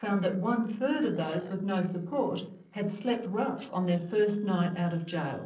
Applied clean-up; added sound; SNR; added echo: neural separator model SepFormer DNS4.